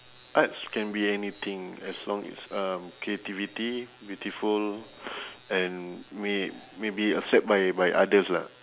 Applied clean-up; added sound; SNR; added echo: none; none; none; none.